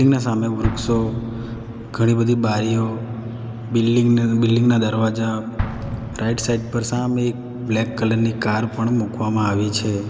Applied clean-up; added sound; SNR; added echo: none; Explosion; 15 dB; none.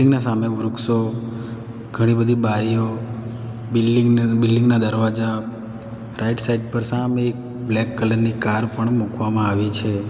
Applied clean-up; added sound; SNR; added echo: none; none; none; none.